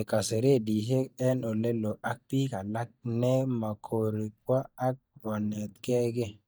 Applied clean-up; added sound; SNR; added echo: neural mask model DeepFilterNet 3.